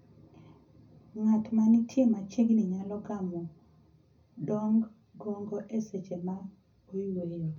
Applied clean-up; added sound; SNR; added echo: none; none; none; reverberation time 0.4 s.